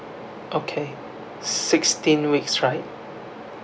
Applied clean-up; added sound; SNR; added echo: none; none; none; none.